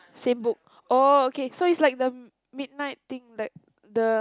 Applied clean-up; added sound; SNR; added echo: none; none; none; none.